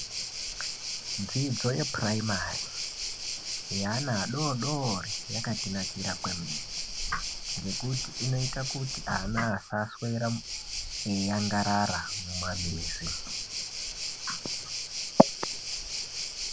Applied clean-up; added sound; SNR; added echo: none; Waves, surf; 3 dB; none.